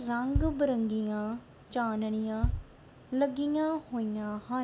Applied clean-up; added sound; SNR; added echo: none; Bass drum; 6 dB; none.